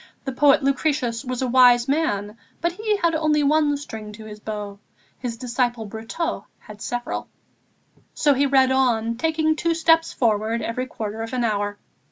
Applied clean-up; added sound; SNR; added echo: none; none; none; none.